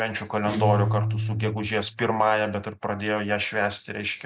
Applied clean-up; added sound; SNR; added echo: none; Guitar; 3 dB; none.